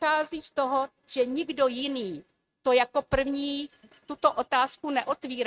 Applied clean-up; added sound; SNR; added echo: neural mask model RNNoise.